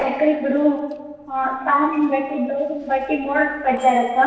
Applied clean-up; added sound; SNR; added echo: neural separator model SepFormer DNS4.